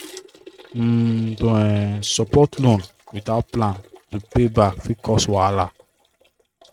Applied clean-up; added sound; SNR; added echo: neural mask model RNNoise.